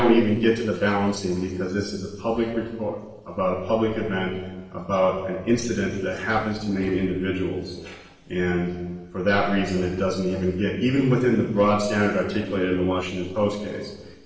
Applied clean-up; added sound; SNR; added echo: neural separator model SepFormer DNS4.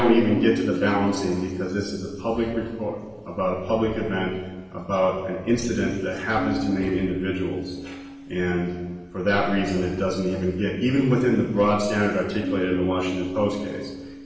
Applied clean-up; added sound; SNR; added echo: none; Keyboard (musical); 11 dB; reverberation time 1.3 s.